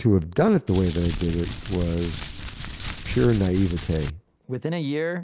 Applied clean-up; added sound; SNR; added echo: none; Crumpling, crinkling; 9 dB; none.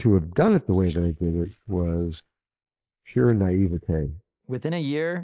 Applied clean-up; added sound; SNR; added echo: neural mask model Resemble Enhance denoiser.